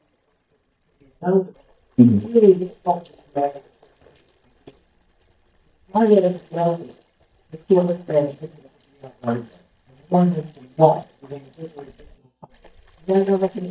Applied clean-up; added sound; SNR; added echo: neural mask model DeepFilterNet 3.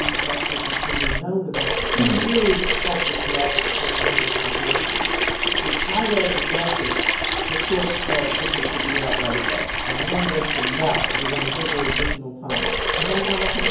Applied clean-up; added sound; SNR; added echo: none; Sink (filling or washing) / Water tap, faucet; -4 dB; reverberation time 0.9 s.